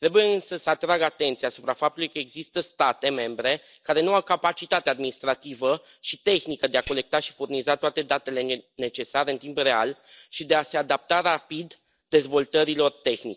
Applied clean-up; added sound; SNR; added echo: neural mask model DeepFilterNet 3.